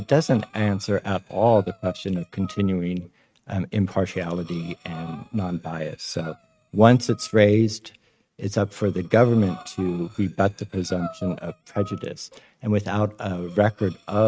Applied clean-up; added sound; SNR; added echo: neural mask model RNNoise.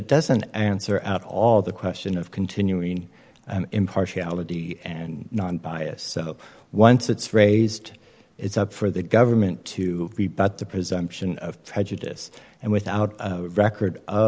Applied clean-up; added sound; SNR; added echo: none; none; none; none.